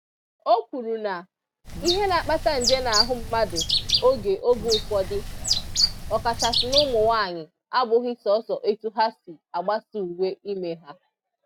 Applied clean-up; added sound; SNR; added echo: none; Bird; 1 dB; none.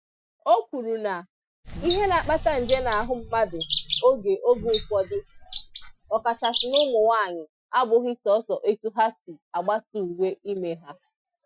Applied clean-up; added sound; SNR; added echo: classical method Wiener filter.